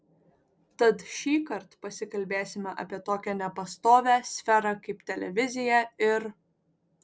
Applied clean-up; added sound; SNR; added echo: none; none; none; none.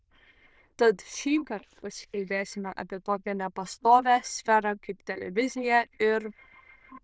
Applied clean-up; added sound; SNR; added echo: neural diffusion model UNIVERSE++.